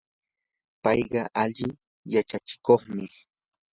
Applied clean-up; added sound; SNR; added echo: none; none; none; none.